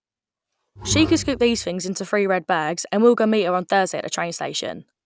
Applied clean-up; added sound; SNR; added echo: none; Bowed string instrument; 9 dB; none.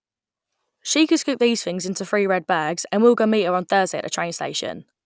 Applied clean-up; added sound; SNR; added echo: none; none; none; none.